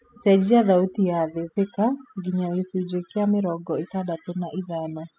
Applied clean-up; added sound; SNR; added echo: classical method spectral subtraction.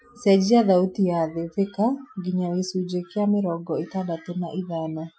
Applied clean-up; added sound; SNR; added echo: classical method Wiener filter.